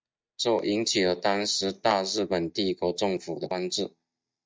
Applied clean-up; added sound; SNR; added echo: neural mask model DeepFilterNet 3.